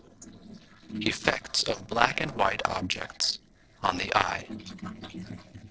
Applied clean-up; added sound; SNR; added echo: neural separator model SepFormer DNS4.